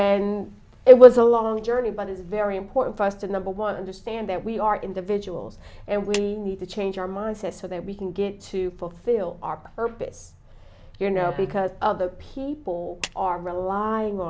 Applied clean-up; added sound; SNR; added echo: none; Clapping; 17 dB; none.